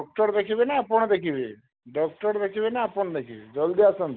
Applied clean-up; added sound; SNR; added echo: none; none; none; none.